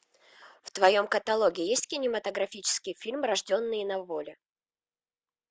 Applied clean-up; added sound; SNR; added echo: none; none; none; none.